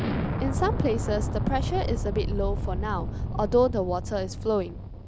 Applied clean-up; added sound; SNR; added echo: none; Explosion; 1 dB; none.